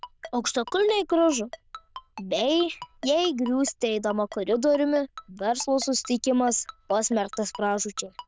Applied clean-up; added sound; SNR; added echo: neural diffusion model UNIVERSE++.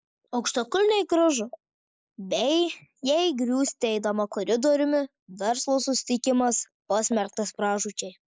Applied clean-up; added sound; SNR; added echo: neural mask model Resemble Enhance denoiser.